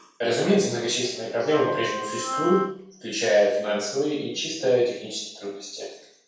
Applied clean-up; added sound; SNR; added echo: none; Wind instrument, woodwind instrument; 6 dB; reverberation time 0.7 s.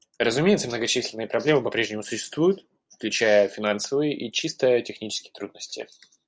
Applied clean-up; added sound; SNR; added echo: none; none; none; none.